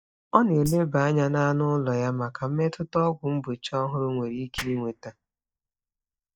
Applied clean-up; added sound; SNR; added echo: neural mask model DeepFilterNet 3.